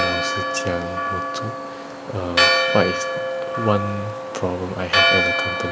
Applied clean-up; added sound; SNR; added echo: none; Church bell; -4 dB; none.